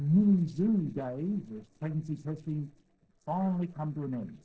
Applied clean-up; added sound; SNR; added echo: neural separator model SepFormer DNS4.